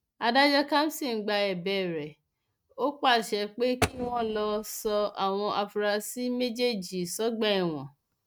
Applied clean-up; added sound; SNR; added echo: neural mask model RNNoise.